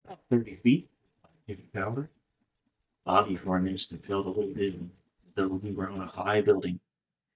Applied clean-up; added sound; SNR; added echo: neural mask model DeepFilterNet 3.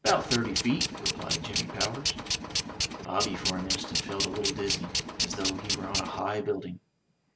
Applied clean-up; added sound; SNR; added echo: none; Tools; -1 dB; none.